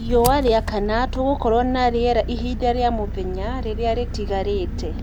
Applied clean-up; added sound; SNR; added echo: none; Engine; 5 dB; none.